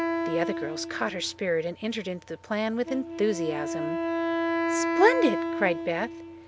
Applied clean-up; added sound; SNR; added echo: none; Wind instrument, woodwind instrument; 2 dB; none.